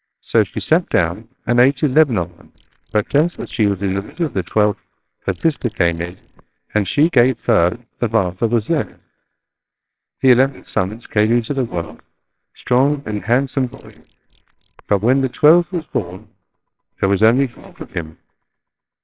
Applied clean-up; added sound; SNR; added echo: neural separator model SepFormer WHAMR!.